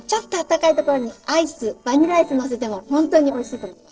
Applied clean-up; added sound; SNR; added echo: neural separator model SepFormer DNS4.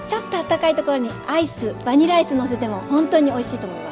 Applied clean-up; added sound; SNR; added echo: none; none; none; none.